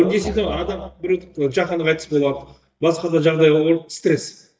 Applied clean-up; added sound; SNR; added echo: neural mask model DeepFilterNet 3.